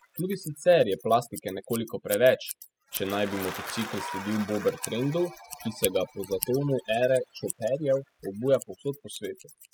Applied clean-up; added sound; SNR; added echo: classical method spectral subtraction.